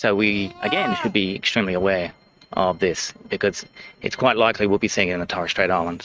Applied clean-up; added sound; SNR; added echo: neural mask model RNNoise.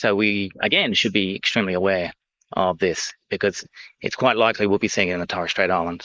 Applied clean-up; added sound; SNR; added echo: neural mask model Resemble Enhance denoiser.